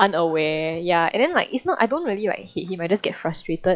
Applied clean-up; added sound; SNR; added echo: classical method log-MMSE.